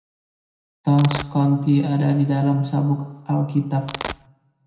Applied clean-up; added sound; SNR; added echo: none; Domestic sounds, home sounds; 9 dB; reverberation time 0.7 s.